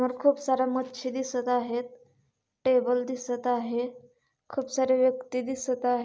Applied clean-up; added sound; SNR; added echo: none; none; none; none.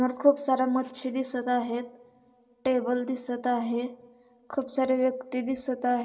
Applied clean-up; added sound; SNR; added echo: none; none; none; reverberation time 0.4 s.